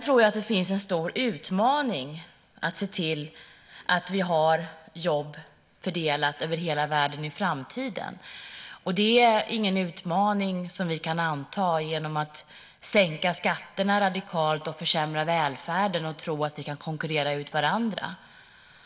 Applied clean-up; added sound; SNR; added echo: none; none; none; none.